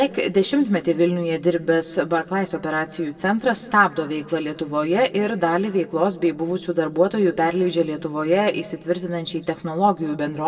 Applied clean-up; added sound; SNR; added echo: none; none; none; reverberation time 1.7 s.